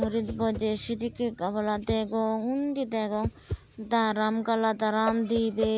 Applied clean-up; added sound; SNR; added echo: none; Whoosh, swoosh, swish; 12 dB; none.